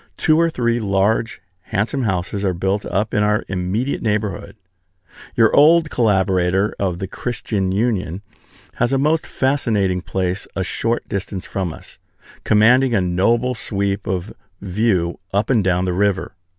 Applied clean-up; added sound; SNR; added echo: none; none; none; none.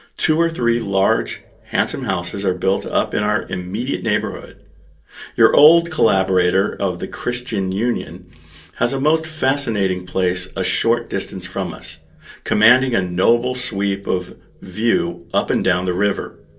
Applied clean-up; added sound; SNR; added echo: none; none; none; reverberation time 0.2 s.